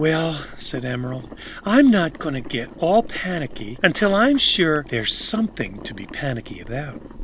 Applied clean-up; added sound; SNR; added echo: none; Boiling; 15 dB; none.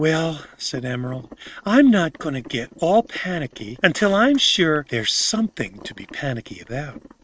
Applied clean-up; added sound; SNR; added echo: neural mask model RNNoise.